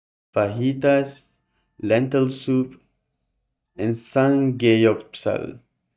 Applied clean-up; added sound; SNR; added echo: neural mask model DeepFilterNet 3.